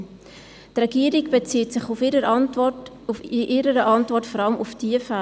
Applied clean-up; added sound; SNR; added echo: none; none; none; none.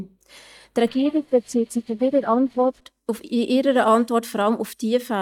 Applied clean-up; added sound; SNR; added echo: neural mask model DeepFilterNet 3.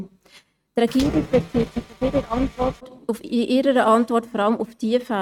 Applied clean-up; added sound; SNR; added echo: neural mask model RNNoise.